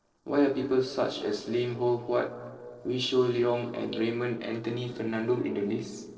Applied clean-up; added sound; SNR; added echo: neural separator model SepFormer DNS4.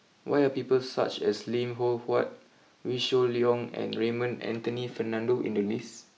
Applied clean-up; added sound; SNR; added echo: none; none; none; none.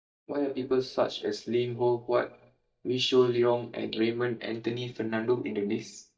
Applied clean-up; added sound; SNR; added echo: neural mask model DeepFilterNet 3.